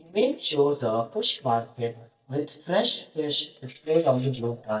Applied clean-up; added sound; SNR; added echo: neural mask model DeepFilterNet 3.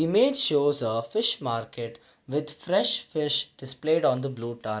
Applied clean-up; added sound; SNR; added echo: none; none; none; none.